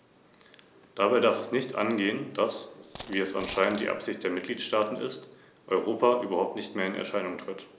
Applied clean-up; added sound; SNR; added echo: none; Coin (dropping); 17 dB; none.